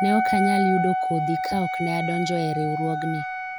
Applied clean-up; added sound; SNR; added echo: none; Wind instrument, woodwind instrument; 0 dB; none.